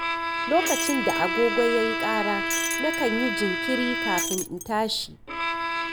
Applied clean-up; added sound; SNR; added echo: none; Shatter + Bowed string instrument; 0 dB; none.